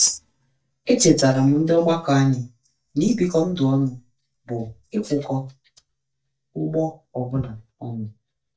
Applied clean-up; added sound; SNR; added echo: neural mask model DeepFilterNet 3.